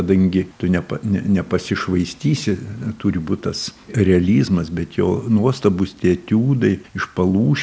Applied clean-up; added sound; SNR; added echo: none; none; none; none.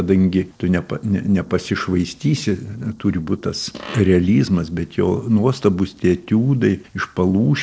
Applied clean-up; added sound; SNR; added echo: neural separator model SepFormer DNS4.